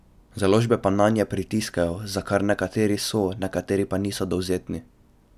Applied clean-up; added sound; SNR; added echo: none; none; none; none.